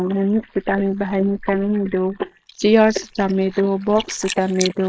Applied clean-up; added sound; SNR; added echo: neural mask model Resemble Enhance denoiser.